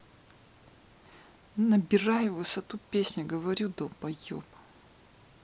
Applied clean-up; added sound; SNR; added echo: none; none; none; none.